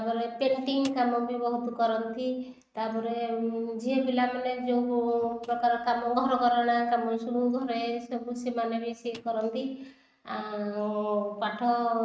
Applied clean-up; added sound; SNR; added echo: neural mask model RNNoise.